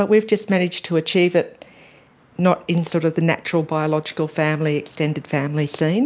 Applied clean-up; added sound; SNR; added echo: none; none; none; none.